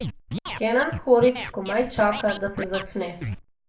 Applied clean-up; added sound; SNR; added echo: neural mask model Resemble Enhance denoiser.